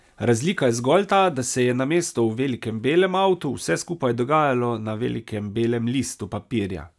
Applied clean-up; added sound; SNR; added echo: none; none; none; none.